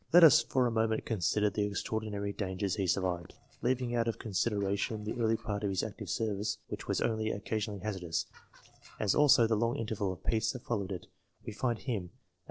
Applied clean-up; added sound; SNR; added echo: neural separator model SepFormer DNS4.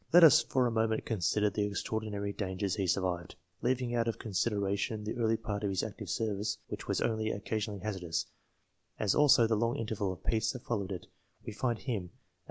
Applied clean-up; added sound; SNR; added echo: none; none; none; none.